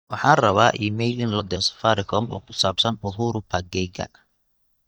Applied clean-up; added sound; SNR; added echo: neural mask model DeepFilterNet 3.